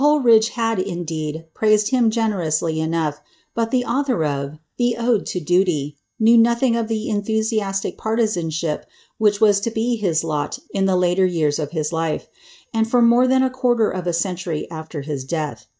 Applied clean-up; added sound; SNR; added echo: neural mask model DeepFilterNet 3.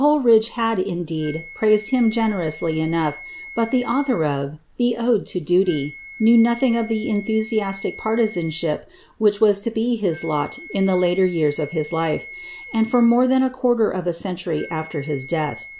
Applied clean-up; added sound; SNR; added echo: none; Wind instrument, woodwind instrument; 19 dB; none.